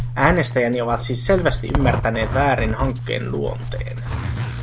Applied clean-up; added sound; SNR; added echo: none; Zipper (clothing); 3 dB; none.